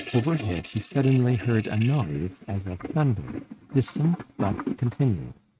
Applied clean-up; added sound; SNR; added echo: neural mask model RNNoise.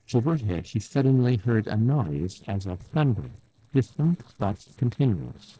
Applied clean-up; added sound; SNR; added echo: neural separator model SepFormer DNS4.